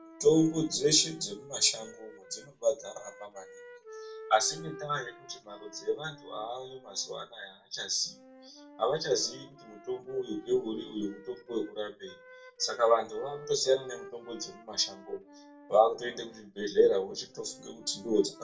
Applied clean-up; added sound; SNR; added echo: none; Wind instrument, woodwind instrument; 19 dB; reverberation time 0.2 s.